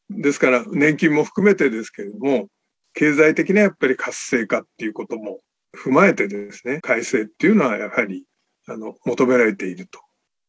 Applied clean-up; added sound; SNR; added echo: none; none; none; none.